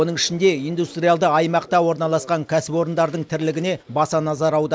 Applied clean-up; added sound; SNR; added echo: none; none; none; none.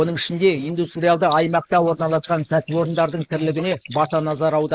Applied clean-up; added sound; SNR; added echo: neural mask model Resemble Enhance denoiser.